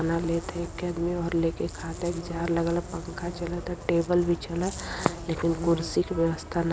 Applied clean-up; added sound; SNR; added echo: none; Buzz; 14 dB; none.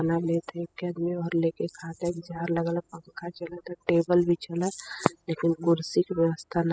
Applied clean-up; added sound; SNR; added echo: classical method spectral subtraction.